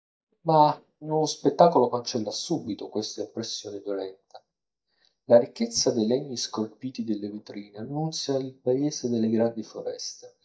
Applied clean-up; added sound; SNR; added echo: neural mask model DeepFilterNet 3.